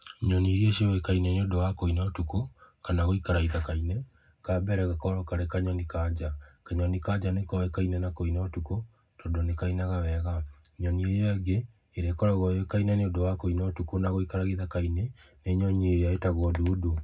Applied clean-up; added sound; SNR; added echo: none; none; none; reverberation time 0.3 s.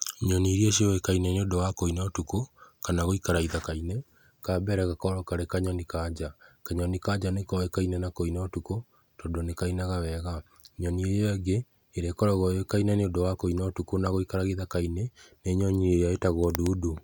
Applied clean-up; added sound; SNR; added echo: none; none; none; none.